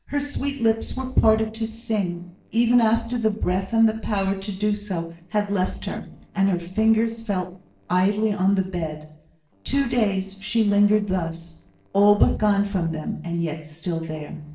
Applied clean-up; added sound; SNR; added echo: neural separator model SepFormer DNS4.